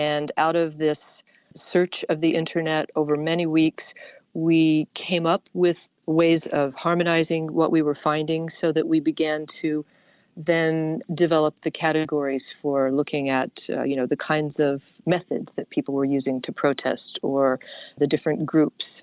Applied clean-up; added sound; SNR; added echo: none; none; none; none.